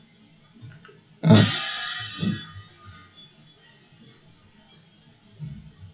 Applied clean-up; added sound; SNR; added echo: classical method WPE with log-MMSE.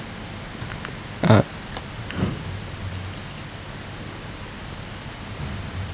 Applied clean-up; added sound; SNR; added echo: none; none; none; none.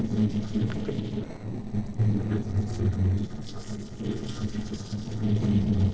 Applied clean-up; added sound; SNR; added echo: neural separator model SepFormer DNS4.